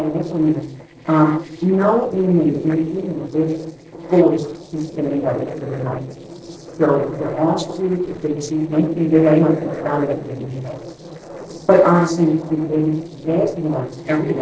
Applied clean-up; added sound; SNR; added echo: neural separator model SepFormer DNS4.